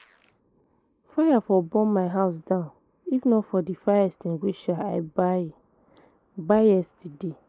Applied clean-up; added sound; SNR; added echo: neural mask model Resemble Enhance denoiser.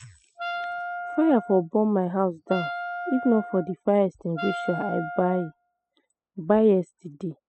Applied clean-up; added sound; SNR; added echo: classical method spectral subtraction.